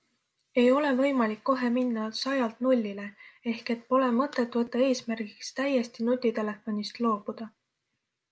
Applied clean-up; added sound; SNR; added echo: none; none; none; none.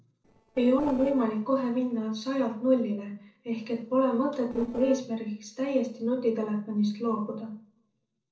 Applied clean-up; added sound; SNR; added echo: neural separator model SepFormer DNS4.